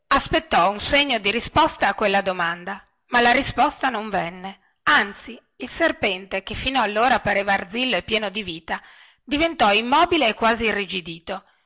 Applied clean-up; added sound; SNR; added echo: none; none; none; none.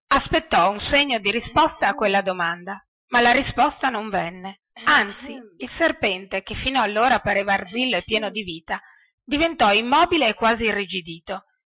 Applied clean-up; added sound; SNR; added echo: classical method Wiener filter.